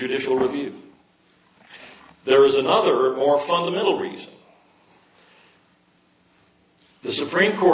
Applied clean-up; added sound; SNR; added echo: none; none; none; none.